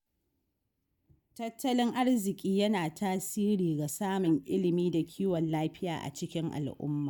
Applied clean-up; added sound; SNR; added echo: neural mask model Resemble Enhance denoiser.